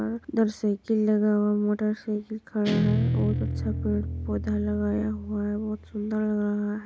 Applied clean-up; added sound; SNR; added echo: none; Guitar; 5 dB; none.